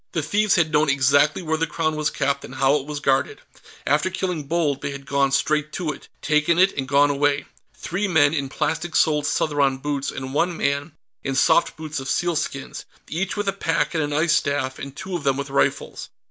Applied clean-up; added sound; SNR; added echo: none; none; none; none.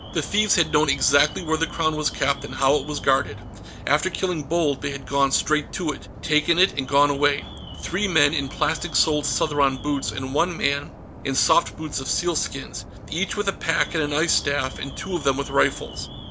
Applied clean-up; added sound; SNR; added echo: none; Alarm; 13 dB; none.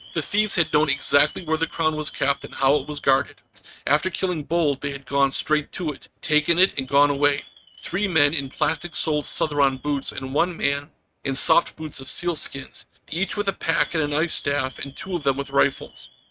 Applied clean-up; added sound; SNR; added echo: neural mask model RNNoise.